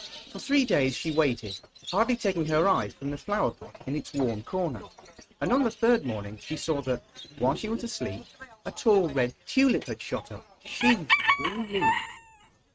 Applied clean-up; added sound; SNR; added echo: neural mask model RNNoise.